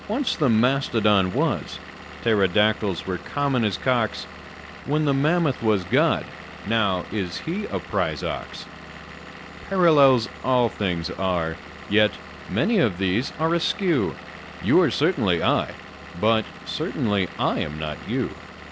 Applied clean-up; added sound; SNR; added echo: none; Engine / Vehicle; 15 dB; none.